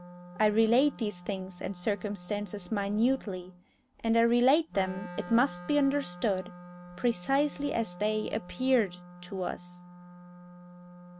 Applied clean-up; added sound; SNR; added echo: none; Wind instrument, woodwind instrument; 16 dB; none.